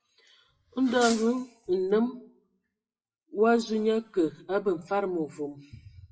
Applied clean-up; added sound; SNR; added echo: classical method WPE with log-MMSE.